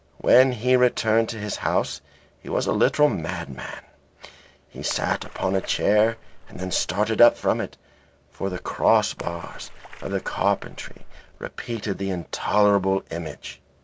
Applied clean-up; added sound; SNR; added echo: none; Splash, splatter; 13 dB; none.